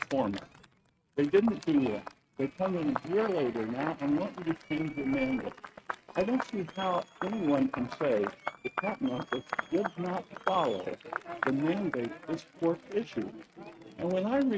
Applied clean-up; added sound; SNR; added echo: neural mask model RNNoise.